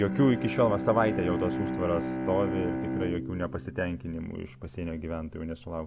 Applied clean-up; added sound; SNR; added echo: none; Bowed string instrument; 4 dB; none.